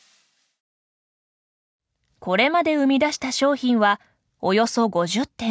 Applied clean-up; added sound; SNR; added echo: none; none; none; none.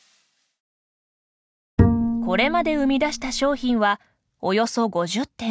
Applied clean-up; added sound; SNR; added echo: none; Bowed string instrument; -1 dB; none.